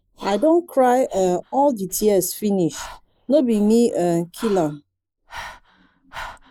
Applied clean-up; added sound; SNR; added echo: neural mask model Resemble Enhance denoiser.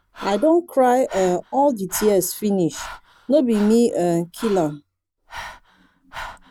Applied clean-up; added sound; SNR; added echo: none; Breathing; 18 dB; none.